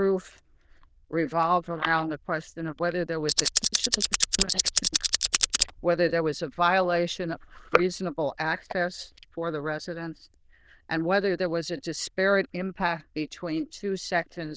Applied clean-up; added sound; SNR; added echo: neural diffusion model UNIVERSE++.